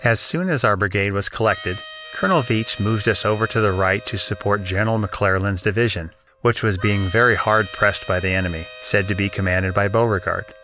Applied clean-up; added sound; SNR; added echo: none; Harmonica; 19 dB; none.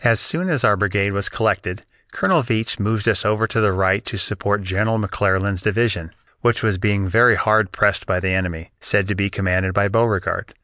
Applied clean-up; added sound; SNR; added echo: none; none; none; none.